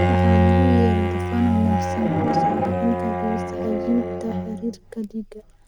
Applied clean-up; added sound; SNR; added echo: none; Bowed string instrument; -4 dB; none.